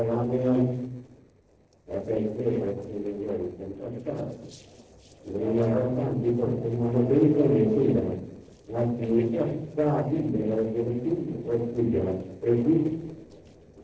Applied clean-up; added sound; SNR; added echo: neural separator model SepFormer DNS4.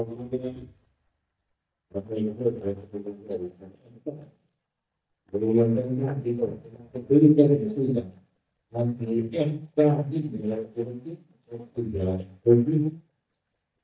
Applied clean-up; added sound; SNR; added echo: neural mask model DeepFilterNet 3.